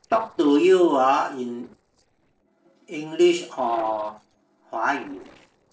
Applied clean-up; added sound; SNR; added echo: neural separator model SepFormer DNS4.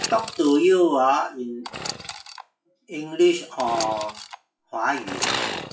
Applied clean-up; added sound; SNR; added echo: classical method WPE with log-MMSE.